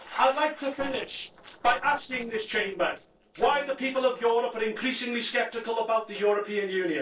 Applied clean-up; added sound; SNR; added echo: neural separator model SepFormer DNS4.